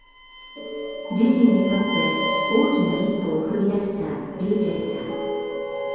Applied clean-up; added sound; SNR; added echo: none; Bowed string instrument; 7 dB; reverberation time 2.2 s.